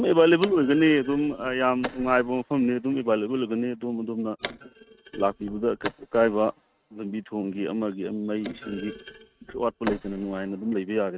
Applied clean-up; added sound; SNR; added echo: neural mask model RNNoise.